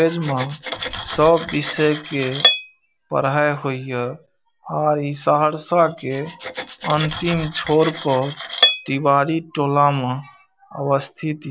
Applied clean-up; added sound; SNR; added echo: none; Cutlery, silverware; 7 dB; none.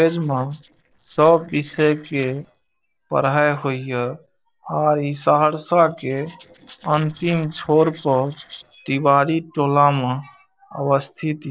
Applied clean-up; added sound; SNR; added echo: neural separator model SepFormer DNS4.